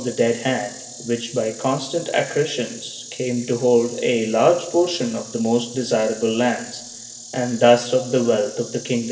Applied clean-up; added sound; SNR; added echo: none; Insect; 16 dB; reverberation time 1.6 s.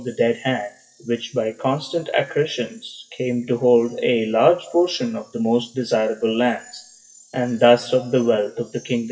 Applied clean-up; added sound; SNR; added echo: classical method WPE with log-MMSE.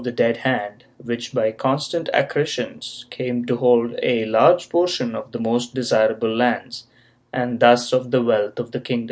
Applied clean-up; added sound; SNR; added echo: none; none; none; none.